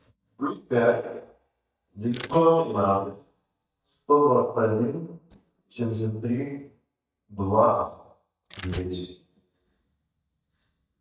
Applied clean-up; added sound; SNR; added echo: neural mask model DeepFilterNet 3.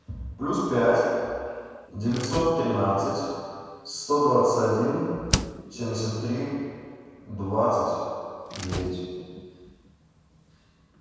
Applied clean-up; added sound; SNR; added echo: none; Slam; 12 dB; reverberation time 1.8 s.